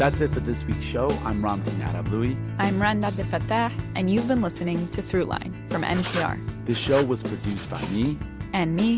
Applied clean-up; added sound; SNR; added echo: none; Writing; 13 dB; none.